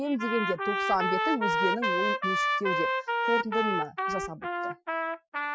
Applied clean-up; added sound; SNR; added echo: classical method Wiener filter.